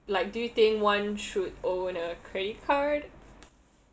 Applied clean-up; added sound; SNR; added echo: none; none; none; none.